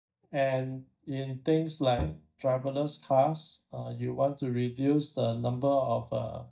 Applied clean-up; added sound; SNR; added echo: neural mask model DeepFilterNet 3.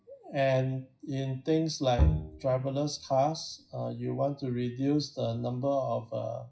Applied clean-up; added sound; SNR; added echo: classical method WPE with log-MMSE.